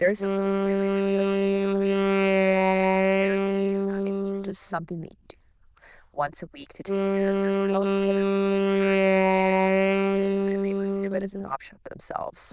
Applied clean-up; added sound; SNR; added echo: neural diffusion model UNIVERSE++.